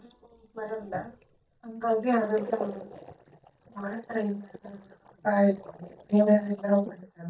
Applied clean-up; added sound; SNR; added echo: neural mask model DeepFilterNet 3.